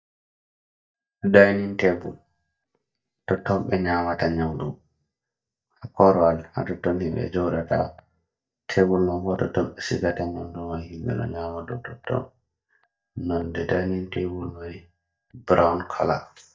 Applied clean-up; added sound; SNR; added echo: neural mask model DeepFilterNet 3.